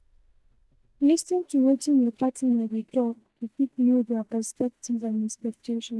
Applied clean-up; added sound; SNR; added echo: neural mask model DeepFilterNet 3.